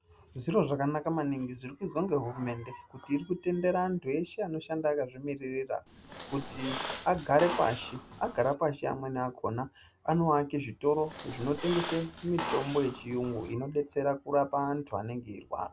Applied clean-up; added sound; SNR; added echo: none; Squeak; 8 dB; none.